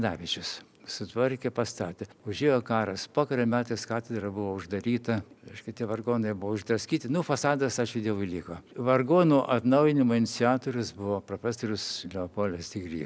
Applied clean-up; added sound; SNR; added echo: none; none; none; none.